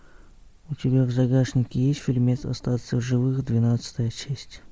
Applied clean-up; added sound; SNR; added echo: none; none; none; none.